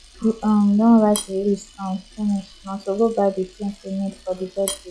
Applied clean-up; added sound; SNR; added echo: classical method log-MMSE.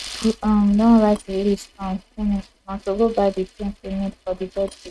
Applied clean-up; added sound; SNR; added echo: neural mask model RNNoise.